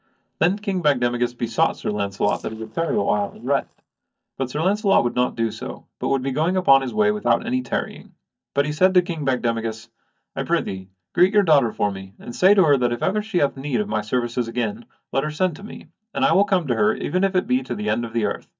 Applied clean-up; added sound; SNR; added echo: neural mask model DeepFilterNet 3.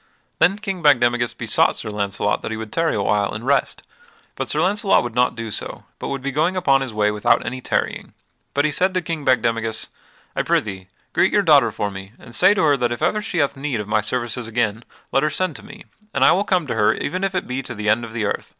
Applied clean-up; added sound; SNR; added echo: none; none; none; none.